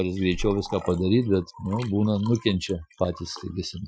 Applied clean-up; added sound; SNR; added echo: classical method Wiener filter.